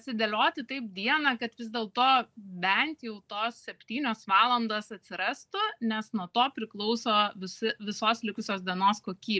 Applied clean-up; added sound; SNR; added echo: none; none; none; none.